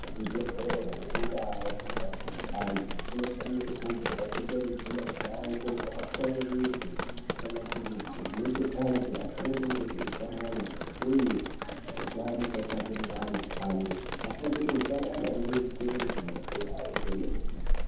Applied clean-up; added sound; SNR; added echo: none; Drip; 1 dB; reverberation time 0.8 s.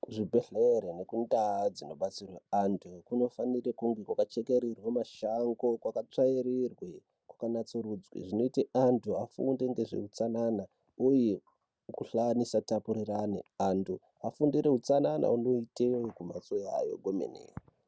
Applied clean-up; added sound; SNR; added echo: none; none; none; none.